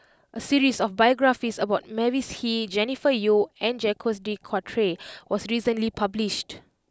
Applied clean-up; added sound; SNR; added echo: none; none; none; none.